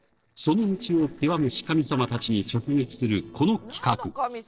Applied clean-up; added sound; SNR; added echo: neural separator model SepFormer DNS4.